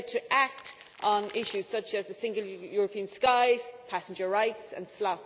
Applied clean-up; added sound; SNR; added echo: none; Crackle; 19 dB; none.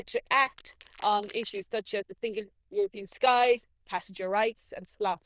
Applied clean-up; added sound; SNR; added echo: neural diffusion model UNIVERSE++.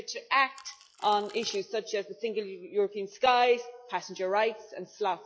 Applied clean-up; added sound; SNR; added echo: classical method log-MMSE.